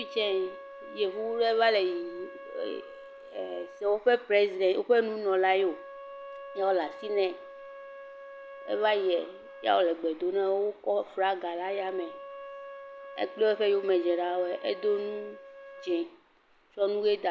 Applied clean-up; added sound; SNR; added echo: none; Wind instrument, woodwind instrument; 17 dB; none.